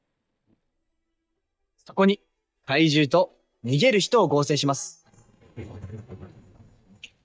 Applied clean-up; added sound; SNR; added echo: neural mask model DeepFilterNet 3.